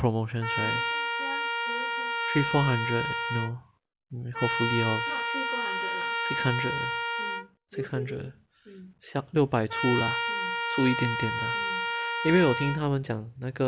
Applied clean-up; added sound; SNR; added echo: none; Trumpet; 1 dB; none.